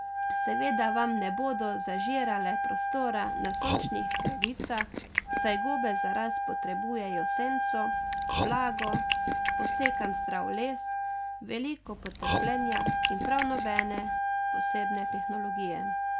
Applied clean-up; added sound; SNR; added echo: none; Chewing, mastication + Wind instrument, woodwind instrument; -5 dB; none.